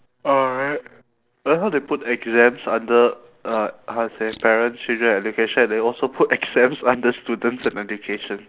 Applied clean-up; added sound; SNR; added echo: neural separator model SepFormer DNS4.